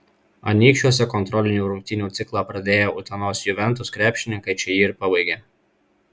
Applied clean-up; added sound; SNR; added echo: none; none; none; none.